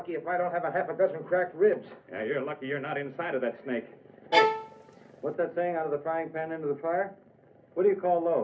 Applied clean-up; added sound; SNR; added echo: none; Bowed string instrument; -2 dB; reverberation time 0.3 s.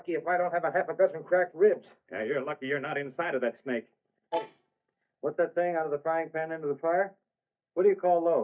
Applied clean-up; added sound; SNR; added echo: neural mask model DeepFilterNet 3.